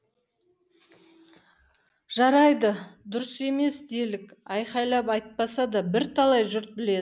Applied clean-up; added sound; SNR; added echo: none; none; none; none.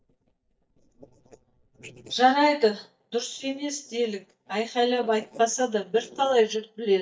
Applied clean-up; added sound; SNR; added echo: neural mask model DeepFilterNet 3.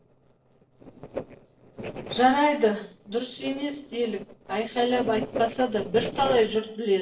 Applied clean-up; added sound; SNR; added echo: neural separator model SepFormer DNS4.